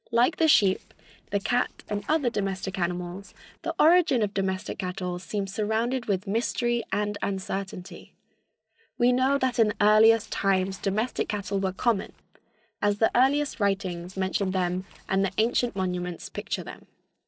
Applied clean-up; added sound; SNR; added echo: neural separator model SepFormer DNS4.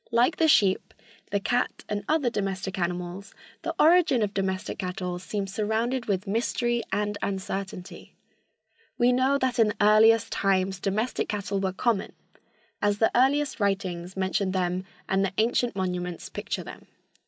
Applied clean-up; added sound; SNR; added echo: none; none; none; none.